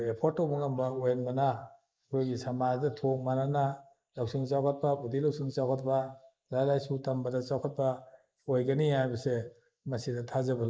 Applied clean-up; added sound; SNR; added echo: neural mask model Resemble Enhance denoiser.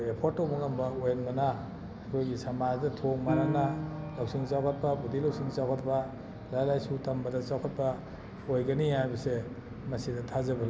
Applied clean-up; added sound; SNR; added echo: none; Piano; 11 dB; none.